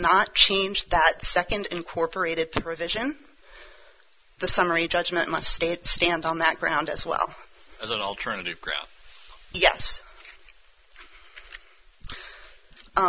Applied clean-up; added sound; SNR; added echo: none; none; none; none.